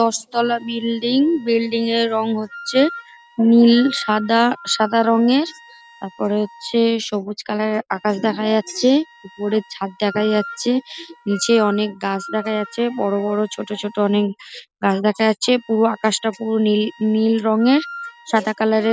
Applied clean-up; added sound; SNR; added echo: none; Wind instrument, woodwind instrument; 20 dB; none.